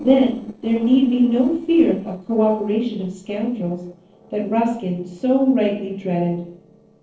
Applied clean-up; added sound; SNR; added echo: neural separator model SepFormer DNS4.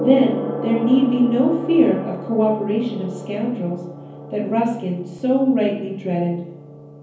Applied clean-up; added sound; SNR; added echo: none; Gong; 10 dB; reverberation time 0.7 s.